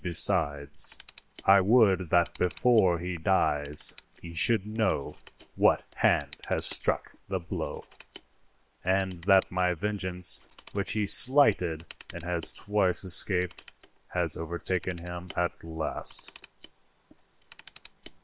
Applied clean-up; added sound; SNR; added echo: neural separator model SepFormer WHAM!.